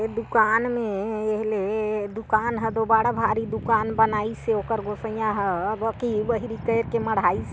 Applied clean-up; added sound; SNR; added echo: none; none; none; none.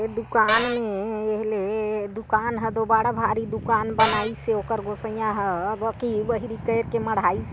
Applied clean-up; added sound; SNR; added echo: none; Cupboard open or close; 0 dB; none.